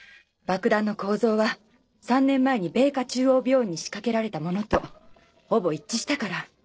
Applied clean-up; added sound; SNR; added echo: neural separator model SepFormer DNS4.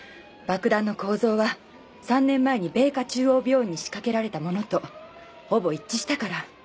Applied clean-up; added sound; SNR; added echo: none; none; none; none.